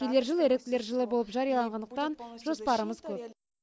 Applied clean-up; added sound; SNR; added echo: none; none; none; none.